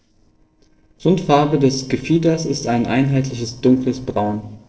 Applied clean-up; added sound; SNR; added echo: neural separator model SepFormer DNS4.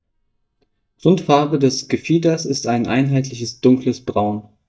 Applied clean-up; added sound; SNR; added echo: neural mask model DeepFilterNet 3.